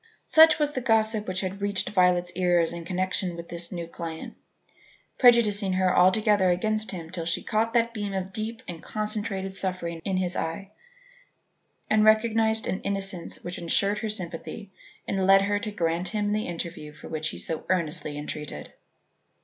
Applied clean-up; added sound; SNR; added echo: none; none; none; none.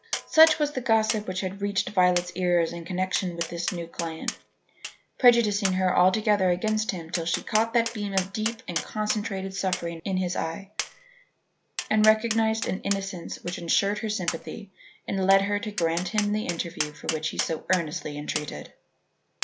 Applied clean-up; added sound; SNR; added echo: none; Tap; 11 dB; none.